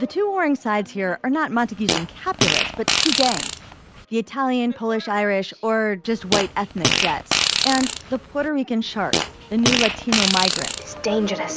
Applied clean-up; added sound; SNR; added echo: none; Fart; 0 dB; none.